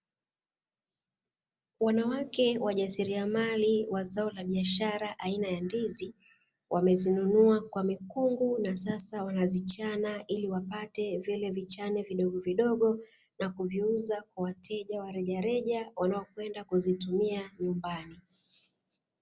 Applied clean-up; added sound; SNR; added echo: none; none; none; none.